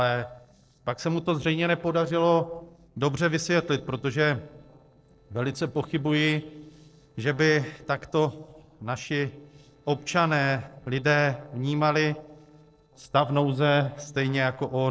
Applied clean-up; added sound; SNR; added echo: neural separator model SepFormer DNS4.